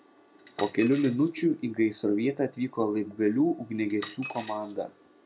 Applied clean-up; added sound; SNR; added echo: none; Coin (dropping); 16 dB; none.